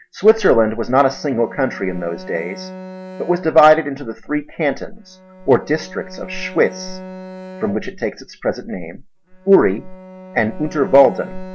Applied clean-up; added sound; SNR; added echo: none; Bowed string instrument; 17 dB; none.